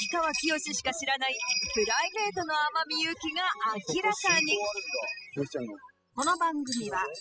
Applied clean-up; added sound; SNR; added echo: classical method spectral subtraction.